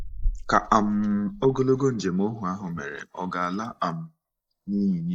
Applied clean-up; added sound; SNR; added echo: neural mask model Resemble Enhance denoiser.